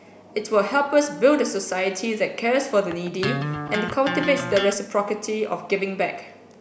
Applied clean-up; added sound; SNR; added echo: none; Electric guitar; 7 dB; none.